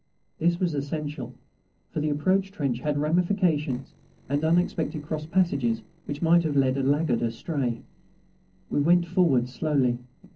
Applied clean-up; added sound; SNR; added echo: neural separator model SepFormer DNS4.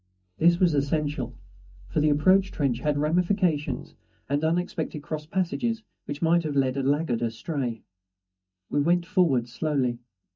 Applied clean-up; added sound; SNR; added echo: neural mask model DeepFilterNet 3.